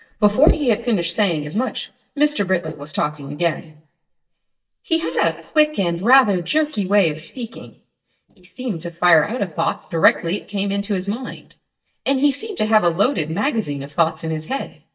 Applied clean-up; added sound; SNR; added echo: neural mask model DeepFilterNet 3.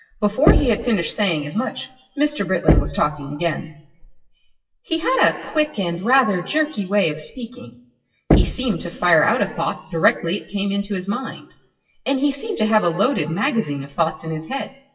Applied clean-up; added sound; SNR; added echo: classical method WPE with log-MMSE.